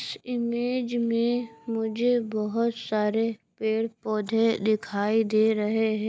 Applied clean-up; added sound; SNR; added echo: none; none; none; none.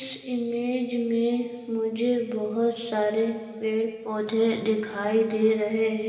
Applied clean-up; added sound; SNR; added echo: none; none; none; reverberation time 2.3 s.